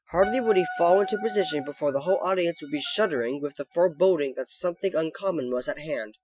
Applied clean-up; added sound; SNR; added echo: classical method Wiener filter.